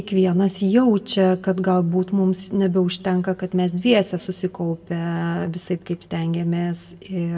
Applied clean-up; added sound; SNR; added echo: none; none; none; reverberation time 0.9 s.